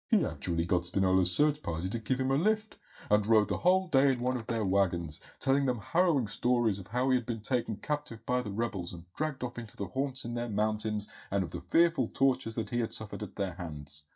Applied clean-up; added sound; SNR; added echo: neural mask model DeepFilterNet 3.